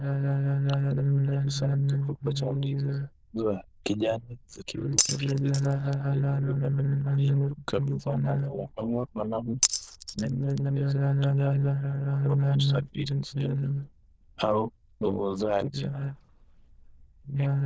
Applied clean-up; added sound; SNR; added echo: neural diffusion model UNIVERSE++.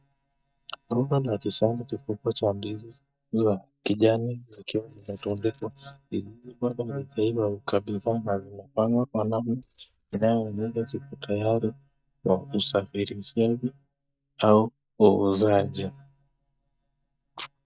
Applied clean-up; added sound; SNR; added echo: neural mask model DeepFilterNet 3.